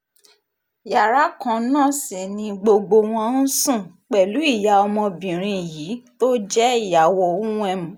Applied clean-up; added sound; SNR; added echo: none; none; none; none.